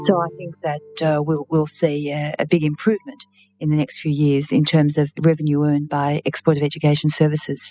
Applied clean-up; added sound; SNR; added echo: classical method spectral subtraction.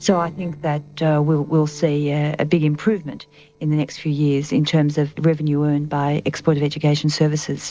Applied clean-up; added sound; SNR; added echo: neural separator model SepFormer DNS4.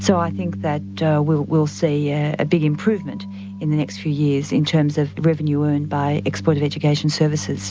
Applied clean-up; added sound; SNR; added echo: none; none; none; none.